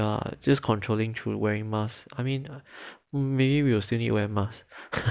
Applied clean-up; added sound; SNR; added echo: none; none; none; none.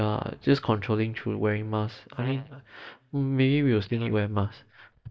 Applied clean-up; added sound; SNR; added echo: neural mask model DeepFilterNet 3.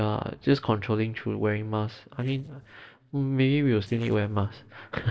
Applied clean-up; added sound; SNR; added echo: neural separator model SepFormer DNS4.